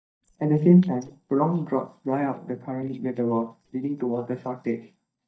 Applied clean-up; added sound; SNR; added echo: neural mask model DeepFilterNet 3.